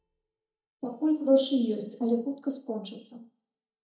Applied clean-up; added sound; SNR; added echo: neural mask model DeepFilterNet 3.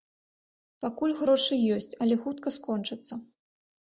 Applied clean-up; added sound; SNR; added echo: none; none; none; none.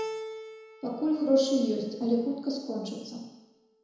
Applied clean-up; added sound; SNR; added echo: none; Keyboard (musical); 14 dB; reverberation time 1.0 s.